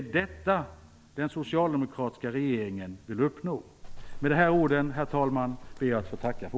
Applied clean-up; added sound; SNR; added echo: none; Livestock, farm animals, working animals; 10 dB; none.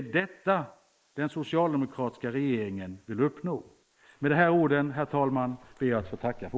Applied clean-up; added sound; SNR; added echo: neural mask model Resemble Enhance denoiser.